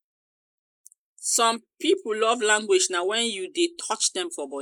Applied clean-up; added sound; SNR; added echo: neural mask model Resemble Enhance denoiser.